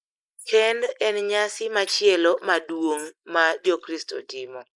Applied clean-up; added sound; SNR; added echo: neural mask model Resemble Enhance denoiser.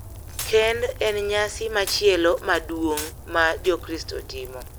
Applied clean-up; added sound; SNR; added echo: none; Rain + Glass; 12 dB; none.